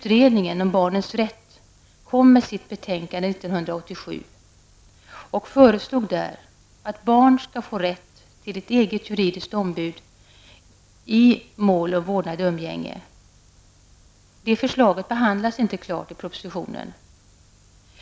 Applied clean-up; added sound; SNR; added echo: none; none; none; none.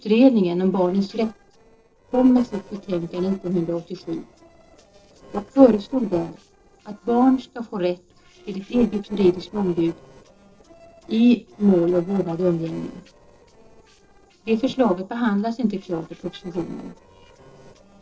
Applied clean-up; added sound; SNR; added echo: neural separator model SepFormer DNS4.